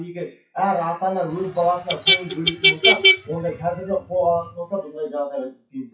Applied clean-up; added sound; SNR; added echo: classical method WPE with log-MMSE.